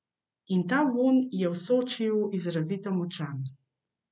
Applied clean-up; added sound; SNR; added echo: none; none; none; none.